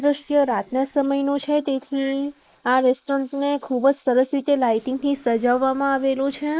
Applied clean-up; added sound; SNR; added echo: neural mask model Resemble Enhance denoiser.